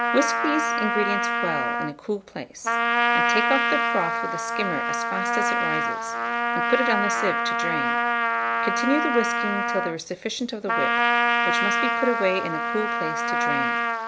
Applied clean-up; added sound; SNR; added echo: none; Trumpet; -5 dB; none.